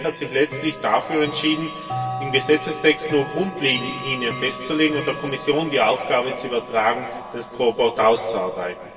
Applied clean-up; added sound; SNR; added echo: none; Chime / Clock; 12 dB; reverberation time 1.9 s.